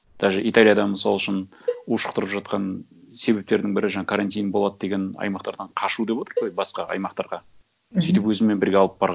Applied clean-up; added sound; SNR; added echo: none; Cowbell; 11 dB; none.